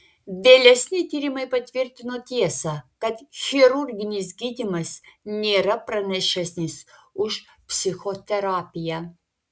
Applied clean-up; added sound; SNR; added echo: none; none; none; none.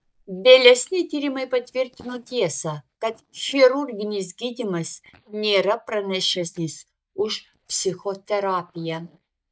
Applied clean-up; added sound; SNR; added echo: neural mask model DeepFilterNet 3.